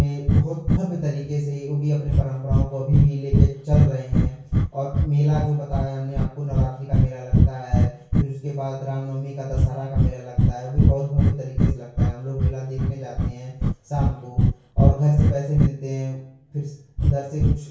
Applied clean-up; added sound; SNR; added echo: none; Breathing; -4 dB; reverberation time 0.6 s.